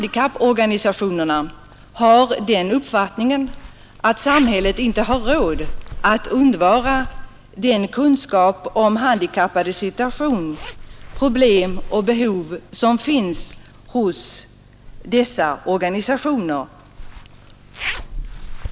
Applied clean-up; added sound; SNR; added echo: none; Zipper (clothing); 12 dB; none.